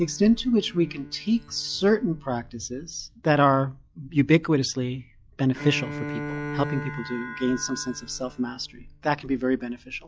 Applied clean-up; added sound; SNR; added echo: classical method log-MMSE.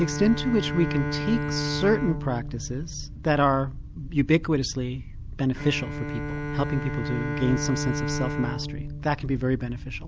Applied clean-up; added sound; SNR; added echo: none; Bowed string instrument; 6 dB; none.